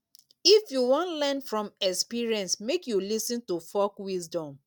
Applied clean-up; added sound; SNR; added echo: none; none; none; none.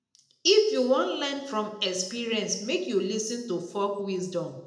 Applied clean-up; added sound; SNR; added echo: none; none; none; reverberation time 0.7 s.